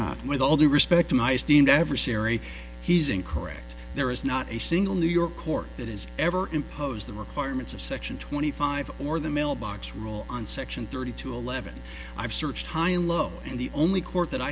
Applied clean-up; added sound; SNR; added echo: none; none; none; none.